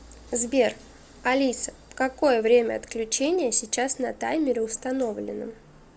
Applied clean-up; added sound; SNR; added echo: none; none; none; none.